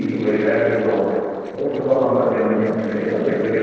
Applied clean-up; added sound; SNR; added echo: neural separator model SepFormer DNS4.